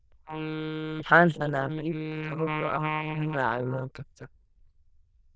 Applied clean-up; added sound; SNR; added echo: neural diffusion model UNIVERSE++.